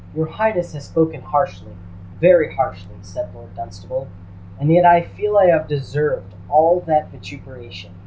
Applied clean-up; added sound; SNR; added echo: none; Microwave oven; 17 dB; none.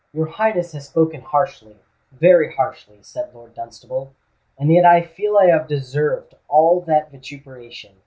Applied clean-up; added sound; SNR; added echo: none; none; none; none.